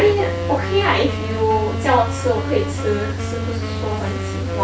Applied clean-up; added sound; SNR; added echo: none; Wind instrument, woodwind instrument; 10 dB; none.